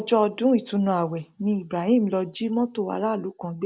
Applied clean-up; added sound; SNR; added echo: none; none; none; none.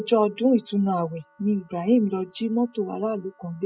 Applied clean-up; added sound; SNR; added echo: classical method spectral subtraction.